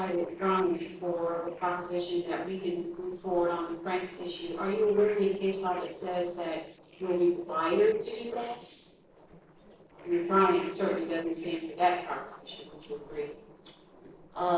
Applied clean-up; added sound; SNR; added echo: neural separator model SepFormer DNS4.